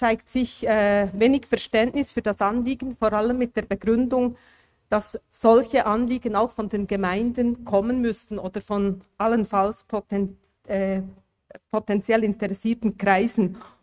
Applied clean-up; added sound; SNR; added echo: neural mask model RNNoise.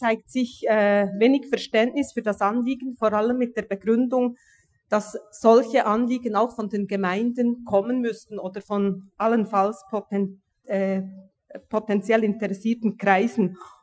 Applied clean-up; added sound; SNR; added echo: classical method Wiener filter.